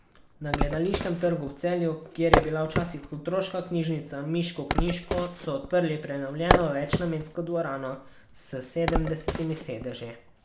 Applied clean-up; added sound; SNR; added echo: none; Wood; 0 dB; none.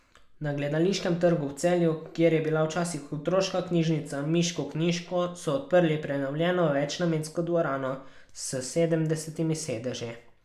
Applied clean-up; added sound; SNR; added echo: none; none; none; none.